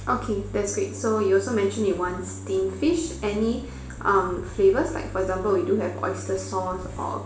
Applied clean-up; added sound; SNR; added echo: none; Bass guitar; 12 dB; reverberation time 0.5 s.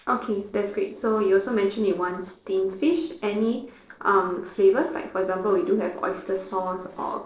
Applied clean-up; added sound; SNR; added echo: neural separator model SepFormer DNS4.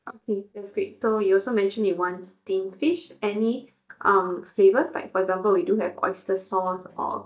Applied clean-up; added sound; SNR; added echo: neural mask model DeepFilterNet 3.